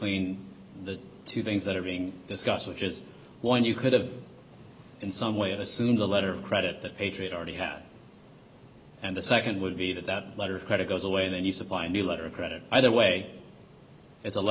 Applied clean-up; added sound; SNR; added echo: none; none; none; none.